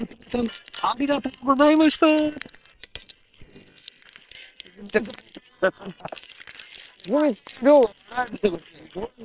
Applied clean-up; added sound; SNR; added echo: neural separator model SepFormer WHAM!.